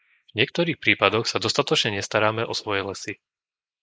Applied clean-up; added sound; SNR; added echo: neural mask model Resemble Enhance denoiser.